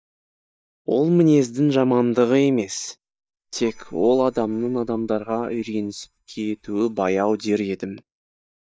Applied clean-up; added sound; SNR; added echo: neural mask model DeepFilterNet 3.